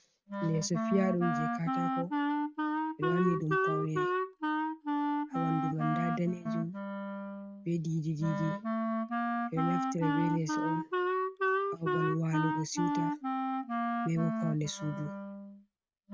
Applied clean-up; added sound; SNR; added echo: neural mask model RNNoise.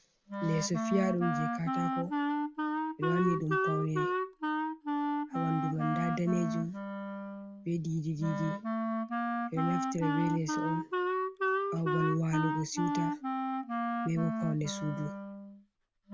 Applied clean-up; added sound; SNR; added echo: none; Wind instrument, woodwind instrument; -1 dB; none.